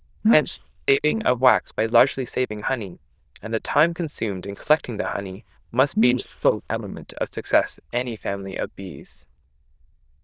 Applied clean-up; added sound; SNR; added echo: neural diffusion model UNIVERSE++.